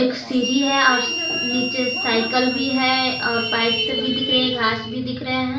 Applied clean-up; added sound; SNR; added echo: none; Harmonica; 6 dB; reverberation time 0.4 s.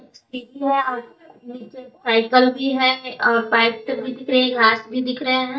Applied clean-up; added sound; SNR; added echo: neural mask model DeepFilterNet 3.